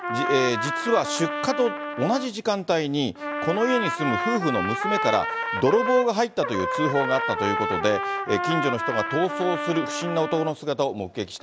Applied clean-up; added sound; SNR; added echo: none; Trumpet; 4 dB; none.